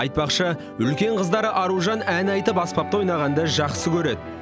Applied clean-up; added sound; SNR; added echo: none; none; none; none.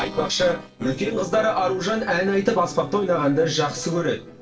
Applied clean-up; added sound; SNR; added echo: neural separator model SepFormer DNS4.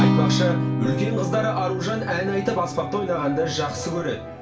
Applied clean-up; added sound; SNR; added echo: none; Acoustic guitar; 1 dB; reverberation time 0.3 s.